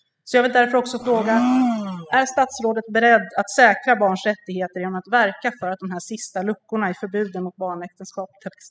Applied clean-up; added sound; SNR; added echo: classical method spectral subtraction.